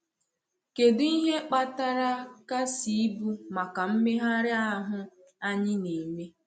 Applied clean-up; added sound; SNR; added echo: none; none; none; none.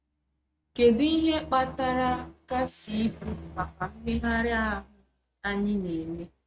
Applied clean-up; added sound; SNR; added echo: neural mask model RNNoise.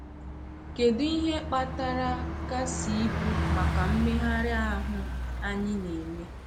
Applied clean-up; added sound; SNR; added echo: none; Bus; 1 dB; none.